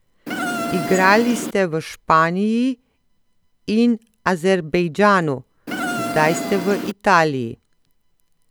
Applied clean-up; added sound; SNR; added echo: none; Insect; 5 dB; none.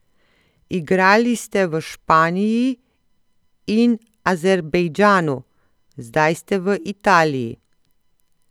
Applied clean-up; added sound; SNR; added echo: none; none; none; none.